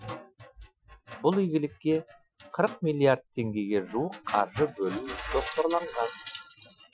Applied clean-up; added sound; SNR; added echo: classical method Wiener filter.